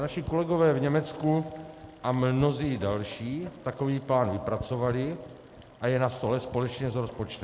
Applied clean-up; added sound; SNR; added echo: none; Rain; 19 dB; none.